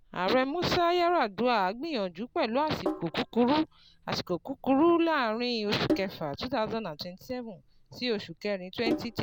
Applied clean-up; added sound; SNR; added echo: none; Sink (filling or washing); 12 dB; none.